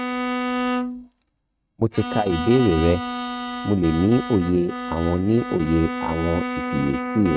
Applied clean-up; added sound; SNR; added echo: neural mask model RNNoise.